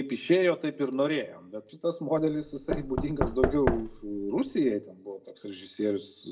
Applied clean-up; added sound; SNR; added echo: none; Knock / Wood; 3 dB; reverberation time 0.3 s.